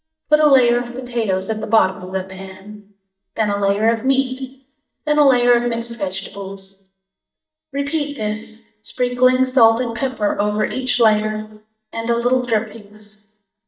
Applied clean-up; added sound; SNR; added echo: neural mask model DeepFilterNet 3.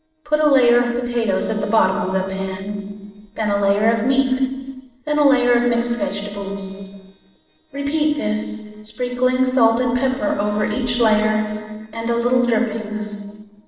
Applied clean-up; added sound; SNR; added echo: neural separator model SepFormer DNS4.